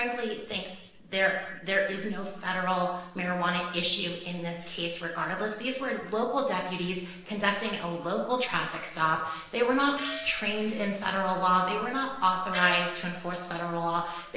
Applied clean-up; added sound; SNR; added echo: neural separator model SepFormer DNS4.